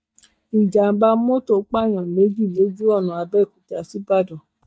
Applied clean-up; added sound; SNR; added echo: neural mask model DeepFilterNet 3.